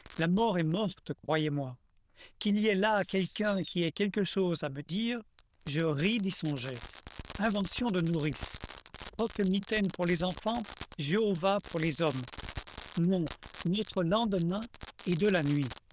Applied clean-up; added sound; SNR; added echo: neural diffusion model UNIVERSE++.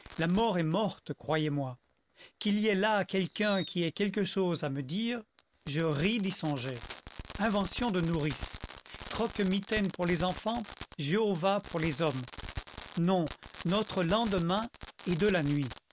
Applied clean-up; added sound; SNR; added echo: none; Fireworks; 16 dB; none.